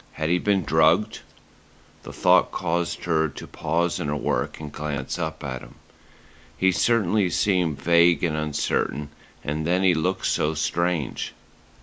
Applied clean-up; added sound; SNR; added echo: none; none; none; none.